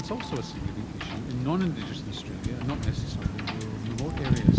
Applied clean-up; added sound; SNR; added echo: none; Wind / Boat, Water vehicle; -4 dB; none.